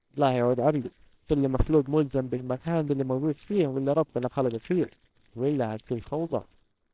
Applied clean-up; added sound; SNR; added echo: neural separator model SepFormer WHAMR!.